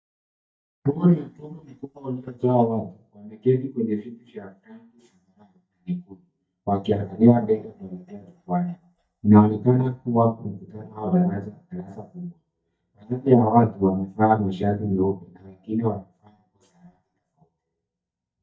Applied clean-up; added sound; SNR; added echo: neural mask model DeepFilterNet 3.